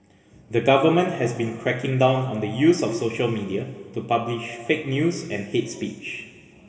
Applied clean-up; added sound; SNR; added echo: none; none; none; reverberation time 2.1 s.